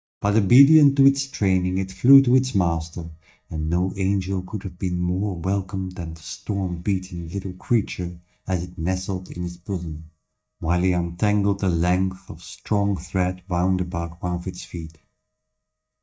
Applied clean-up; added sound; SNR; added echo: neural mask model DeepFilterNet 3.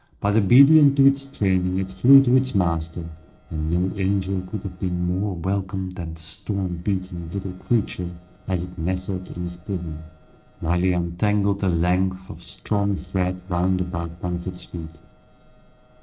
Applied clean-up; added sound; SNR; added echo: neural separator model SepFormer DNS4.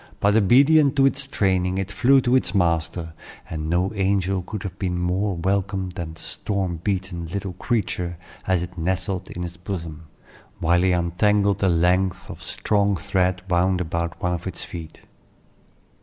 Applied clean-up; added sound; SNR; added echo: none; none; none; none.